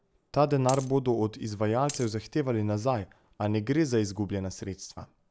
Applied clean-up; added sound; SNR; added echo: none; Coin (dropping); 12 dB; none.